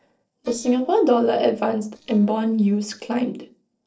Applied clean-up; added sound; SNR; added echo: neural separator model SepFormer DNS4.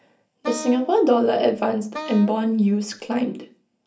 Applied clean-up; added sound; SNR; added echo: none; Wind instrument, woodwind instrument; 15 dB; reverberation time 0.3 s.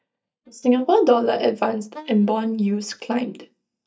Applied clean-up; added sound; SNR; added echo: neural mask model DeepFilterNet 3.